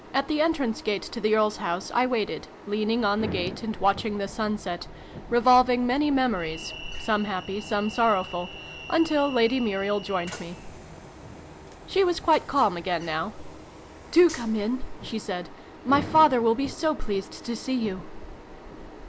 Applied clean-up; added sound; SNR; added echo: none; Thunder / Rain + Train; 15 dB; none.